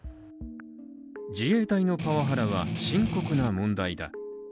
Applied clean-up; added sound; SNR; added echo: none; Strum; 3 dB; none.